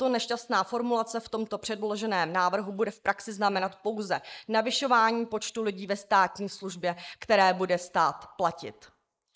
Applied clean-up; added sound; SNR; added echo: neural mask model Resemble Enhance denoiser.